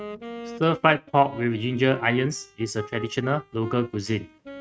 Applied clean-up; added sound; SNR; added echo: neural mask model RNNoise.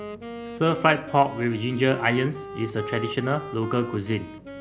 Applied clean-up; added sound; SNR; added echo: none; Wind instrument, woodwind instrument; 11 dB; none.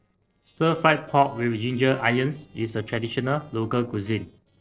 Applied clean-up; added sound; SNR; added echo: neural separator model SepFormer DNS4.